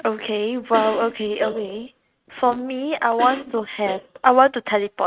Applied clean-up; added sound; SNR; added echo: neural mask model RNNoise.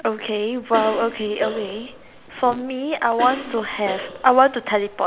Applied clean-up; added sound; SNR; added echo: none; Cough; 12 dB; none.